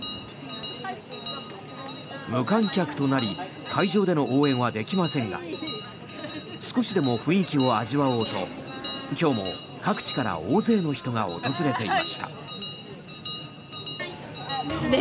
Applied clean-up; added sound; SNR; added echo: none; Bell; 12 dB; none.